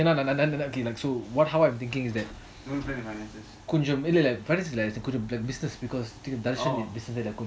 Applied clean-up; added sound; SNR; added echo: none; none; none; none.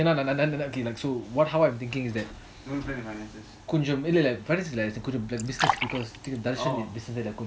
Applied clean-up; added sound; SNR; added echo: none; Fill (with liquid); 5 dB; none.